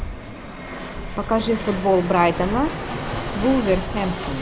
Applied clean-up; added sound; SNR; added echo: none; Fixed-wing aircraft, airplane; 6 dB; none.